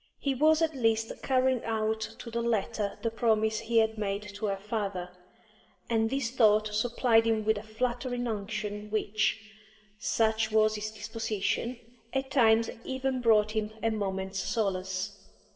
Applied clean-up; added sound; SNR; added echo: none; none; none; reverberation time 2.9 s.